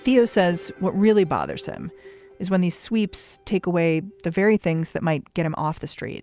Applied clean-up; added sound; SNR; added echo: none; none; none; none.